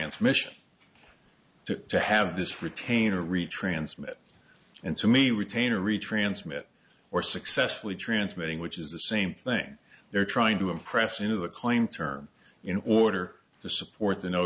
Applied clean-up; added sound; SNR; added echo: none; none; none; none.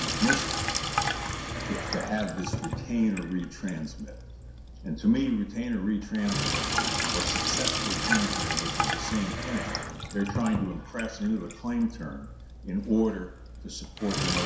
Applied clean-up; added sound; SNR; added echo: none; Sink (filling or washing); 1 dB; reverberation time 0.7 s.